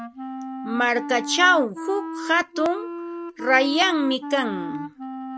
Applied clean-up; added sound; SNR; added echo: none; Wind instrument, woodwind instrument; 9 dB; none.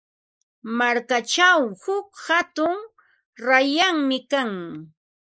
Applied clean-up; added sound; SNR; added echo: neural mask model Resemble Enhance denoiser.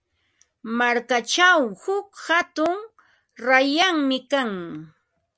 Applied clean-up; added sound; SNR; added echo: none; none; none; none.